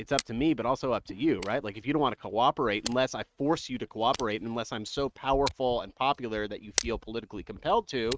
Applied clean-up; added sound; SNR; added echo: neural mask model RNNoise.